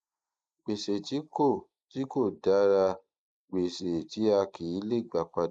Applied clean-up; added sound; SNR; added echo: neural mask model Resemble Enhance denoiser.